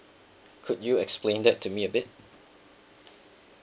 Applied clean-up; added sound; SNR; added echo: none; none; none; none.